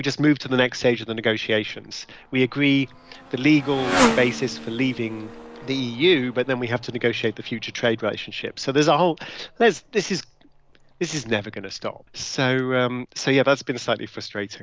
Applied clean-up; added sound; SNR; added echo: none; Motorcycle; 10 dB; none.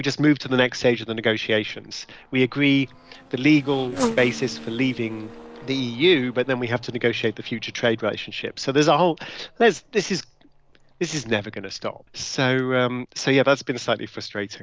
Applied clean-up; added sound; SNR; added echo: neural separator model SepFormer DNS4.